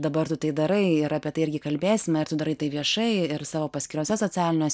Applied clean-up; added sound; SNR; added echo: neural mask model Resemble Enhance denoiser.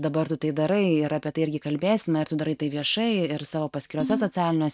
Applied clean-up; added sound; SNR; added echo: neural mask model RNNoise.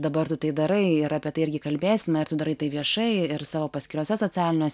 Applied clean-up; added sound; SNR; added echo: none; none; none; none.